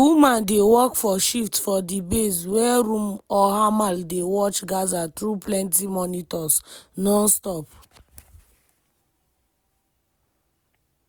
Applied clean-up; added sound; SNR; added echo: none; none; none; none.